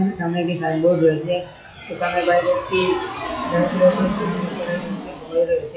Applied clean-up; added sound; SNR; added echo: classical method WPE with log-MMSE.